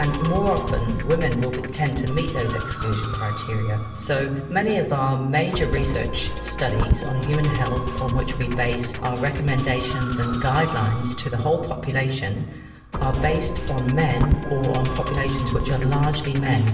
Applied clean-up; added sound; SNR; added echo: none; Musical instrument; 4 dB; reverberation time 0.8 s.